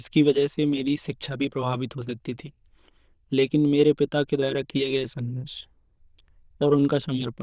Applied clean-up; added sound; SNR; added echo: neural diffusion model UNIVERSE++.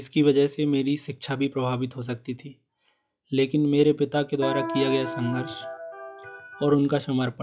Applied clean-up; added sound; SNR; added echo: classical method log-MMSE.